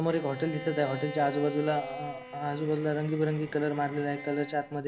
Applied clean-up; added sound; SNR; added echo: none; Bowed string instrument; 13 dB; none.